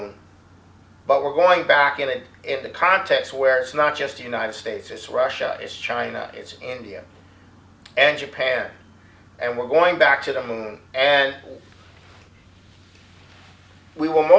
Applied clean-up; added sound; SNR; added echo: none; none; none; none.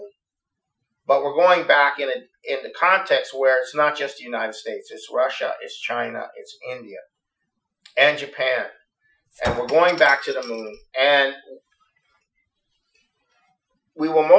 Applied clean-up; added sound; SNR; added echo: classical method Wiener filter.